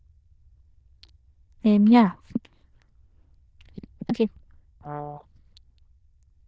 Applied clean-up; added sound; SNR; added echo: neural diffusion model UNIVERSE++.